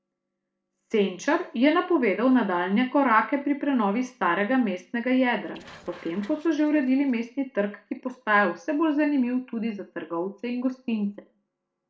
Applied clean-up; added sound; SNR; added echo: neural separator model SepFormer DNS4.